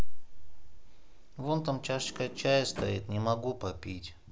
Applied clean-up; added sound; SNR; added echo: none; Sliding door; 17 dB; none.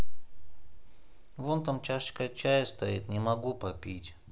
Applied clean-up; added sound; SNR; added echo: none; none; none; none.